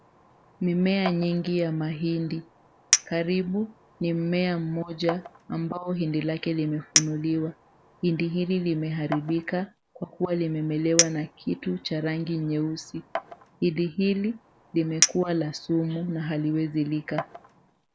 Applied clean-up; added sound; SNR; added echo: none; Chink, clink; 7 dB; none.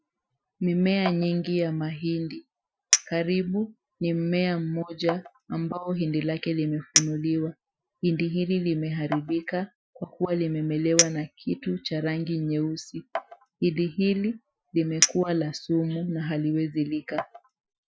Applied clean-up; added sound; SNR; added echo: classical method Wiener filter.